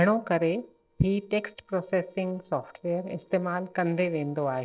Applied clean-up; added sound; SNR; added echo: neural separator model SepFormer DNS4.